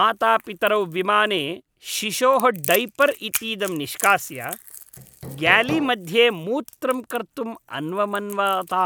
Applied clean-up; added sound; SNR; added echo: none; Hammer + Crackle; 15 dB; none.